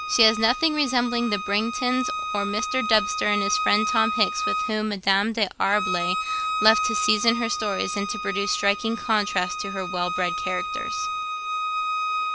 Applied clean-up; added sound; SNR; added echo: none; Bowed string instrument; 3 dB; none.